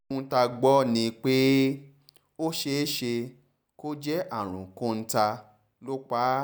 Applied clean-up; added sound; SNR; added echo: none; none; none; none.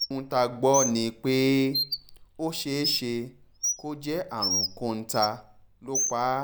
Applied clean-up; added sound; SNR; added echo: none; Bird; 5 dB; none.